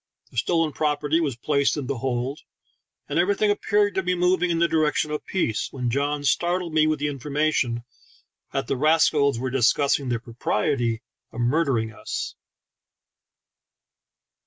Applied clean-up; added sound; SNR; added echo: none; none; none; none.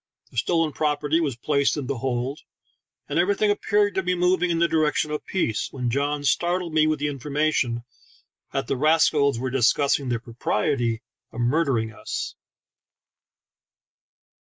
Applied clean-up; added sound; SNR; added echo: neural mask model Resemble Enhance denoiser.